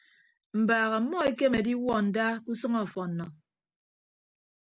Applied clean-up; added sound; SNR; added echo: none; none; none; none.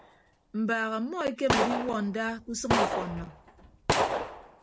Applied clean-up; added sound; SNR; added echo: none; Gunshot, gunfire; -1 dB; none.